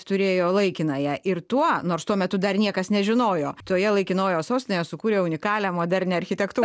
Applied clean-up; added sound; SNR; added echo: none; none; none; none.